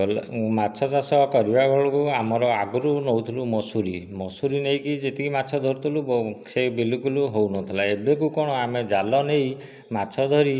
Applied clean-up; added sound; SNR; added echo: none; none; none; none.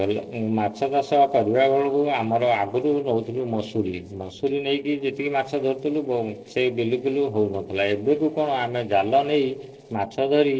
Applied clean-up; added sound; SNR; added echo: neural separator model SepFormer DNS4.